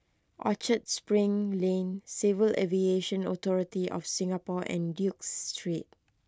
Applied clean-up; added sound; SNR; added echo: none; none; none; none.